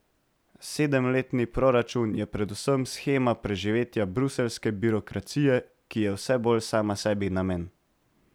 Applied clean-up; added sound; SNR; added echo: none; none; none; none.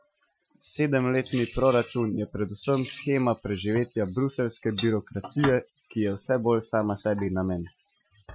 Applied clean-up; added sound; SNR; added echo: classical method Wiener filter.